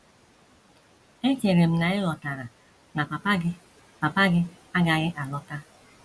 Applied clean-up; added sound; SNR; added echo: none; none; none; none.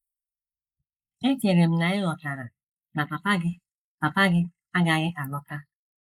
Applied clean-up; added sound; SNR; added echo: neural mask model Resemble Enhance denoiser.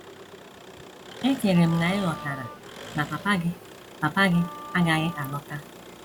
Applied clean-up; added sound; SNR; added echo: none; Wind instrument, woodwind instrument + Engine; 14 dB; none.